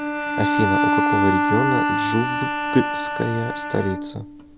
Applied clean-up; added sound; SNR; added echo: none; Bowed string instrument; -3 dB; none.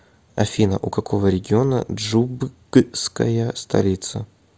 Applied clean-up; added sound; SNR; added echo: none; none; none; none.